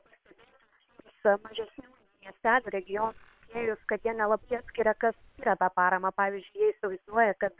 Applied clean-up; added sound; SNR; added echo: neural separator model SepFormer WHAM!.